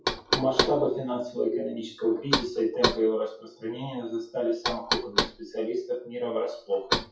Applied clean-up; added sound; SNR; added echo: classical method WPE with log-MMSE.